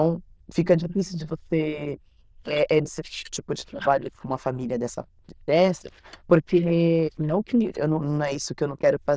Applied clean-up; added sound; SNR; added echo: neural diffusion model UNIVERSE++.